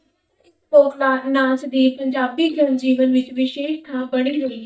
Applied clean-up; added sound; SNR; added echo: neural mask model DeepFilterNet 3.